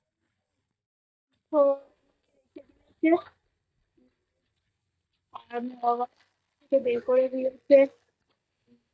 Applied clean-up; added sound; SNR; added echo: neural mask model DeepFilterNet 3.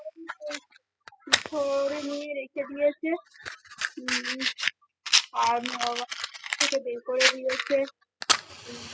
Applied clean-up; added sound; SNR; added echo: classical method spectral subtraction.